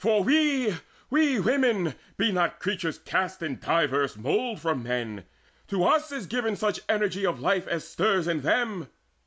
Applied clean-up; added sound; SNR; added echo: none; none; none; none.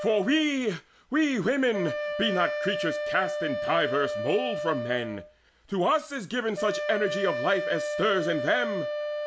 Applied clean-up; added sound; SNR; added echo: none; Wind instrument, woodwind instrument; 5 dB; none.